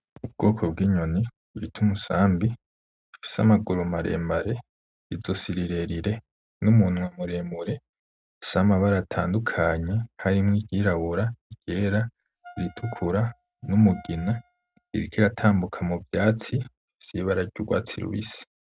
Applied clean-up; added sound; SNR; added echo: neural mask model RNNoise.